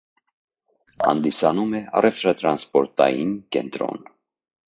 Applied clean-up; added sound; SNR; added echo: classical method log-MMSE.